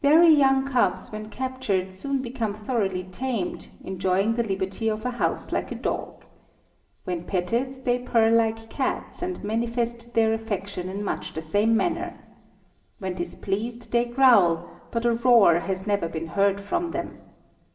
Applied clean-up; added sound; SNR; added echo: none; none; none; reverberation time 0.8 s.